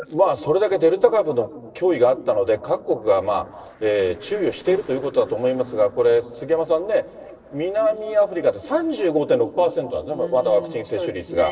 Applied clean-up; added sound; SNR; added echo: neural separator model SepFormer DNS4.